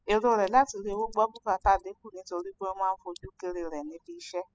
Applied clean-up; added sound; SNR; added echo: classical method spectral subtraction.